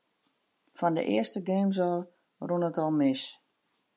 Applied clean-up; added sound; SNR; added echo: none; none; none; none.